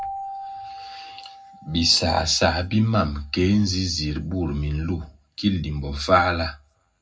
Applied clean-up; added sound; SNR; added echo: none; Keyboard (musical); 18 dB; reverberation time 0.3 s.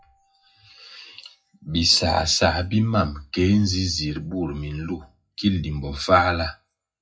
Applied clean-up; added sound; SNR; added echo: classical method WPE with log-MMSE.